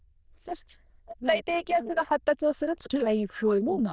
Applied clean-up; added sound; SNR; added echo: neural diffusion model UNIVERSE++.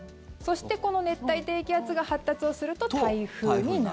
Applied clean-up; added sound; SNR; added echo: none; none; none; none.